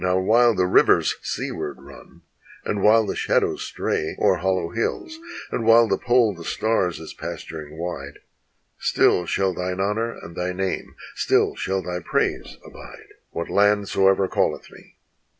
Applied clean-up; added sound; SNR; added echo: none; Guitar; 18 dB; none.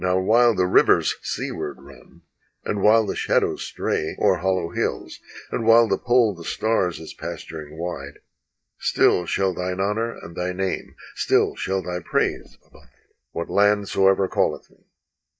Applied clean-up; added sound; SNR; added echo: neural mask model DeepFilterNet 3.